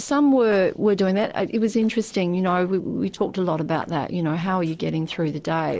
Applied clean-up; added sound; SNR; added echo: neural separator model SepFormer DNS4.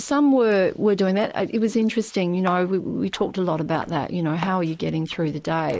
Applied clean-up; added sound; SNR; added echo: neural mask model Resemble Enhance denoiser.